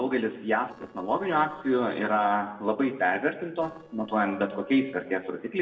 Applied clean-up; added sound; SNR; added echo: neural separator model SepFormer DNS4.